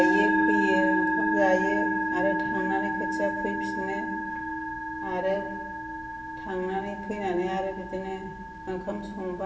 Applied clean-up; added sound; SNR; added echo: none; Musical instrument; -2 dB; reverberation time 1.0 s.